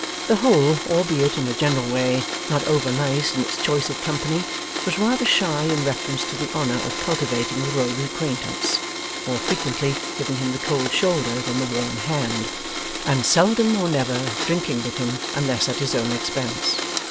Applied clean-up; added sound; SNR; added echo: none; Domestic sounds, home sounds; 5 dB; none.